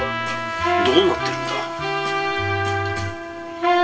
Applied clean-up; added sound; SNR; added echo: none; Trumpet; 7 dB; reverberation time 0.2 s.